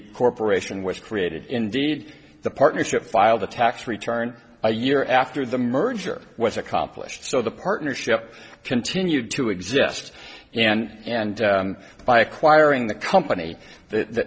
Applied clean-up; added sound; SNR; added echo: none; none; none; none.